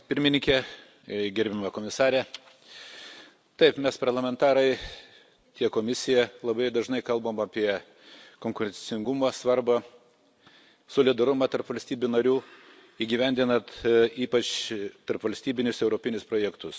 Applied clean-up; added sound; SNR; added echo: none; none; none; none.